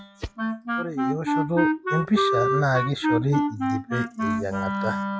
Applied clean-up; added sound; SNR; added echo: classical method log-MMSE.